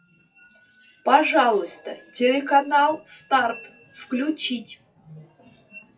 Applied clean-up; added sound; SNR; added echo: classical method WPE with log-MMSE.